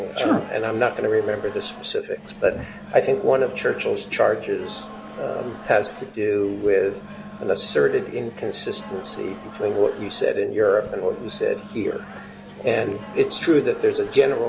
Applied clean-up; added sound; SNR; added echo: none; Microwave oven + Wind instrument, woodwind instrument; 16 dB; none.